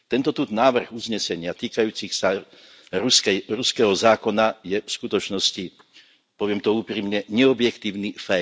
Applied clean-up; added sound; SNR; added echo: none; none; none; none.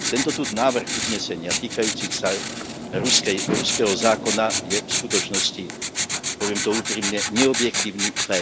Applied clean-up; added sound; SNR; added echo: none; Writing; 1 dB; none.